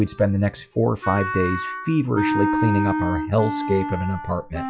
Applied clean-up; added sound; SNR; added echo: classical method log-MMSE.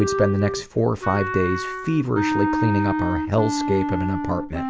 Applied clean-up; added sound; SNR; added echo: none; Wind instrument, woodwind instrument; 2 dB; none.